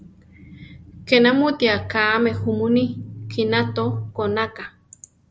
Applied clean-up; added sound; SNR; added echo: none; none; none; none.